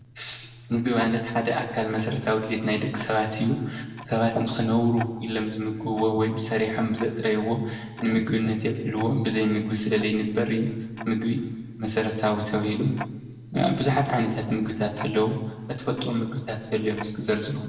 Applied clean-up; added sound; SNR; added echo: none; Tick-tock; 17 dB; reverberation time 1.1 s.